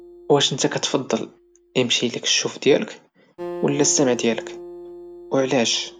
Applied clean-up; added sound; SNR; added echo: none; Acoustic guitar; 15 dB; none.